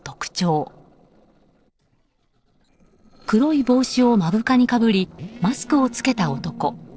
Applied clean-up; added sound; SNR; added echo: neural separator model SepFormer DNS4.